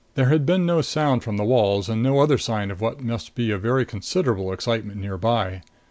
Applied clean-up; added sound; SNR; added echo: none; none; none; none.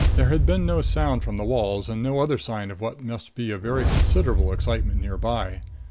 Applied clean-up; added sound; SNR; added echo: none; Whoosh, swoosh, swish; -2 dB; none.